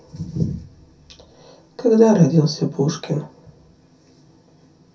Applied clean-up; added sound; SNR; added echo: none; none; none; reverberation time 0.3 s.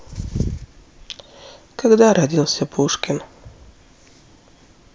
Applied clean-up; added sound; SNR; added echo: none; none; none; none.